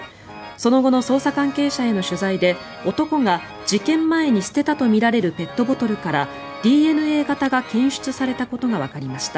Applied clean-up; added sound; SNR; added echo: none; Organ; 16 dB; none.